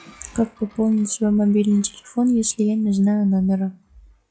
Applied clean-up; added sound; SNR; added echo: classical method log-MMSE.